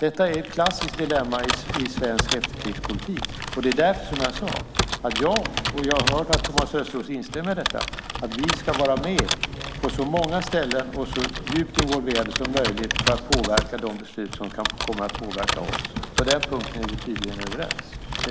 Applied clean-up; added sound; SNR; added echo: none; Computer keyboard; 2 dB; none.